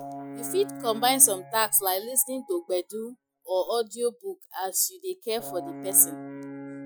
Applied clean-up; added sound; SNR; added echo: classical method Wiener filter.